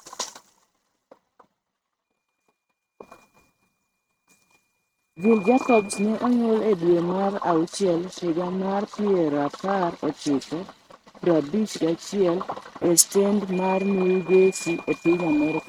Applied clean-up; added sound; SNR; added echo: neural mask model RNNoise.